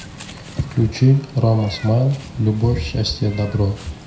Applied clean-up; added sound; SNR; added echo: none; Meow; 19 dB; reverberation time 0.5 s.